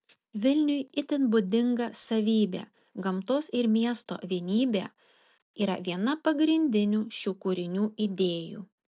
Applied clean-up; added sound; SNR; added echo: none; none; none; none.